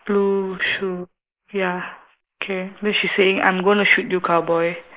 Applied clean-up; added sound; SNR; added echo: neural mask model Resemble Enhance denoiser.